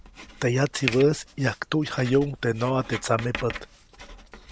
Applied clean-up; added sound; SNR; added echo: none; Writing; 13 dB; none.